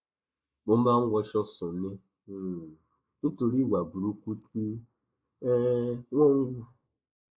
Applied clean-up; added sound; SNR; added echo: neural mask model Resemble Enhance denoiser.